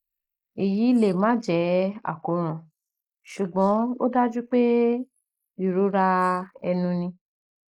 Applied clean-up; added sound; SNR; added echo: neural mask model Resemble Enhance denoiser.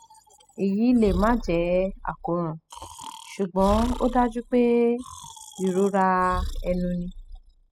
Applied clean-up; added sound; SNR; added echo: classical method spectral subtraction.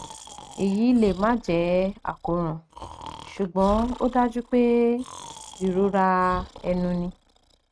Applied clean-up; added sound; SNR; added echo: neural mask model RNNoise.